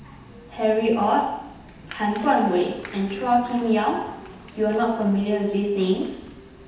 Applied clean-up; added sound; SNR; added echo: none; Applause; 19 dB; reverberation time 0.9 s.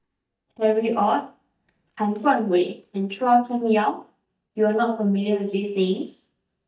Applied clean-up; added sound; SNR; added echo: neural mask model DeepFilterNet 3.